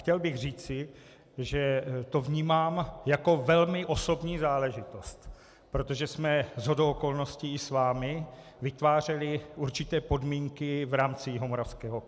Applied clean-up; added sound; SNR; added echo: none; none; none; none.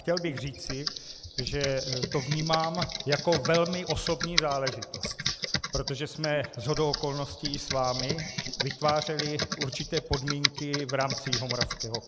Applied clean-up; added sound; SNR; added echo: none; Computer keyboard; 3 dB; none.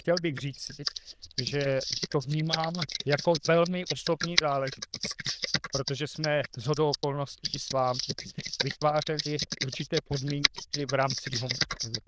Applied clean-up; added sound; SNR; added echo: neural diffusion model UNIVERSE++.